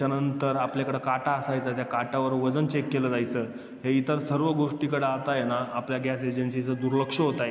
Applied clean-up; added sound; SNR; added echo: none; none; none; none.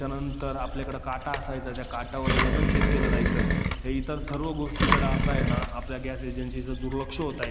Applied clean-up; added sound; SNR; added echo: none; Engine + Rattle (instrument); -5 dB; none.